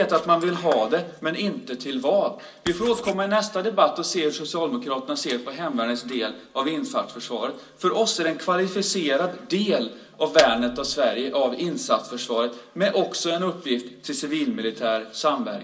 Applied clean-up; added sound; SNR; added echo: none; Writing; 15 dB; reverberation time 0.2 s.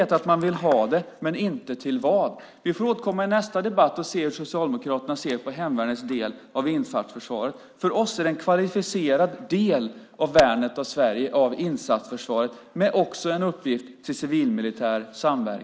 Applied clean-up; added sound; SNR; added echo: none; none; none; none.